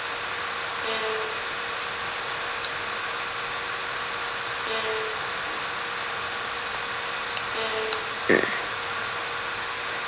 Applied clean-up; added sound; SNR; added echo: none; Bowed string instrument; 9 dB; none.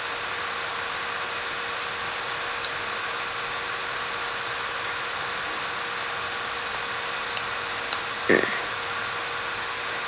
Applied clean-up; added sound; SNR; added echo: none; none; none; none.